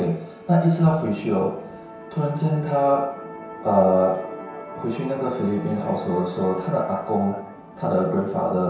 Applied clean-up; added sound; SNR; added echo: none; Musical instrument; 15 dB; reverberation time 0.7 s.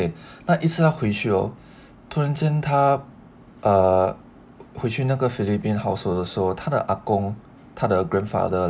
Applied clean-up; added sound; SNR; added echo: none; none; none; none.